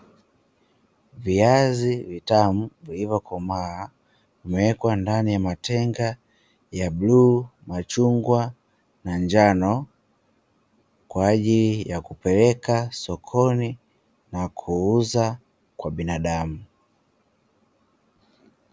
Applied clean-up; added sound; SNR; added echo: none; none; none; none.